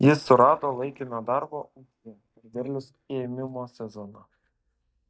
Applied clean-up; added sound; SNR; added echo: neural mask model DeepFilterNet 3.